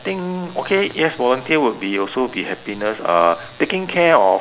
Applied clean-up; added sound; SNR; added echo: none; none; none; none.